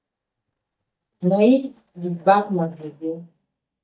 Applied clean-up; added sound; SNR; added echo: neural mask model DeepFilterNet 3.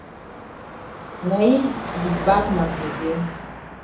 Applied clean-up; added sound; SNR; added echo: none; Car passing by / Traffic noise, roadway noise / Engine; 8 dB; reverberation time 0.6 s.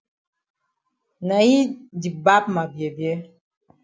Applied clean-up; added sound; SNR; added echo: none; none; none; none.